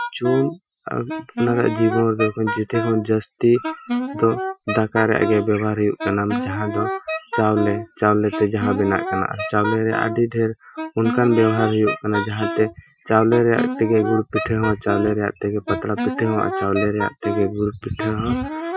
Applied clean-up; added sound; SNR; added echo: classical method Wiener filter.